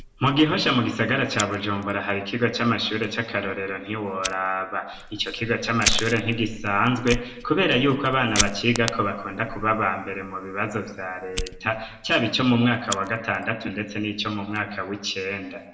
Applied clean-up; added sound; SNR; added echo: none; Fire; 10 dB; reverberation time 0.7 s.